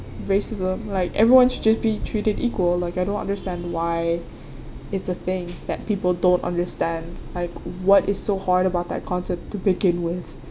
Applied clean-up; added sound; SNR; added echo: none; none; none; none.